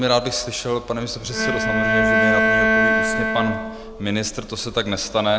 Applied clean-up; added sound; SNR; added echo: none; Bowed string instrument; -3 dB; none.